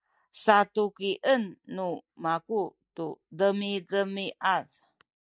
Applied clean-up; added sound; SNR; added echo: neural mask model Resemble Enhance denoiser.